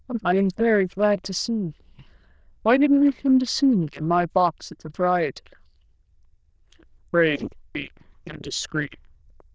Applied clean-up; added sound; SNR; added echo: neural diffusion model UNIVERSE++.